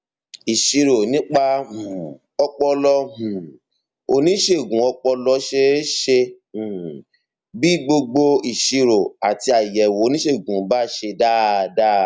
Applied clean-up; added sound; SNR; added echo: none; none; none; none.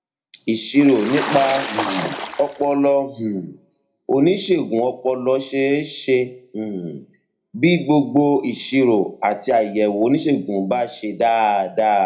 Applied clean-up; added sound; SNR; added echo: none; Water / Splash, splatter; 8 dB; reverberation time 0.2 s.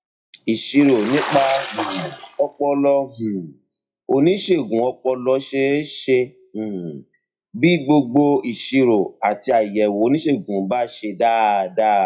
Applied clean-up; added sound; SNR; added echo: classical method WPE with log-MMSE.